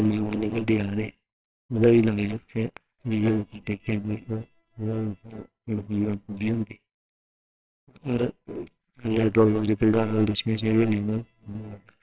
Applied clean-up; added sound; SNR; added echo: neural separator model SepFormer WHAMR!.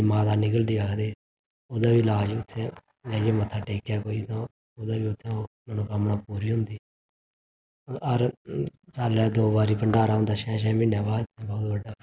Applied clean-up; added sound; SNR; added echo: none; none; none; none.